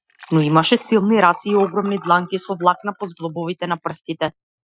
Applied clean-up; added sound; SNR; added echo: classical method Wiener filter.